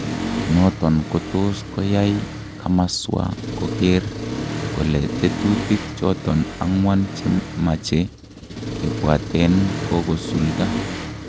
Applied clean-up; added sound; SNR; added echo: none; Accelerating, revving, vroom; 6 dB; none.